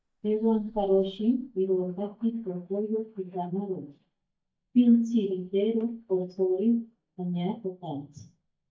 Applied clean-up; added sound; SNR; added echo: neural mask model DeepFilterNet 3.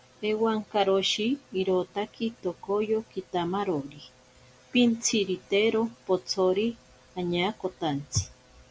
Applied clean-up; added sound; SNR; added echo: none; none; none; none.